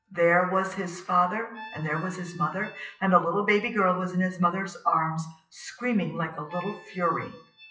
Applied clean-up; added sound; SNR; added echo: classical method WPE with log-MMSE.